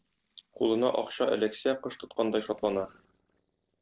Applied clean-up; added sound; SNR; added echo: neural separator model SepFormer DNS4.